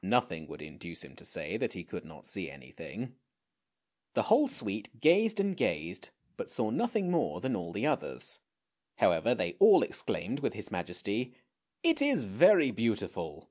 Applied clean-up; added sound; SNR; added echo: none; none; none; none.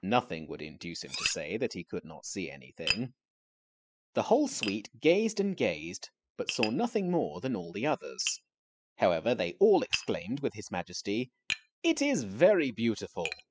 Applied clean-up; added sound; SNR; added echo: classical method spectral subtraction.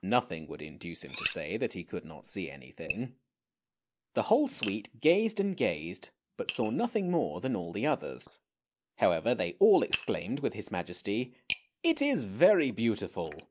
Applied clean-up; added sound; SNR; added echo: neural mask model Resemble Enhance denoiser.